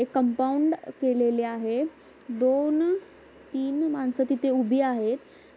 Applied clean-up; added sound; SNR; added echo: none; none; none; none.